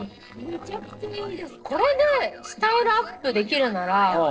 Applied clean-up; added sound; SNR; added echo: neural separator model SepFormer DNS4.